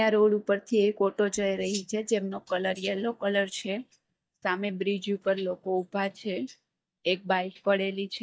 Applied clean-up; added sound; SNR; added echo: neural mask model DeepFilterNet 3.